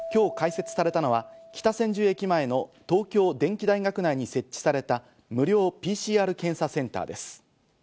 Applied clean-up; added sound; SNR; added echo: none; Keyboard (musical); 20 dB; none.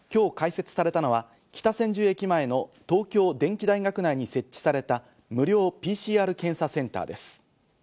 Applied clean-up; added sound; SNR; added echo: none; none; none; none.